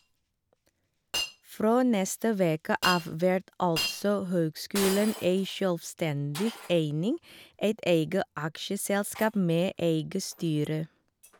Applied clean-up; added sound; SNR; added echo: none; Shatter; 13 dB; none.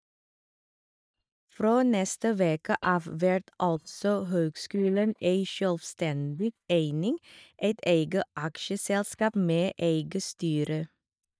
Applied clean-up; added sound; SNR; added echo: neural mask model DeepFilterNet 3.